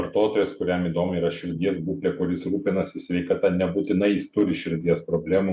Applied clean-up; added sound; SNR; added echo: none; none; none; none.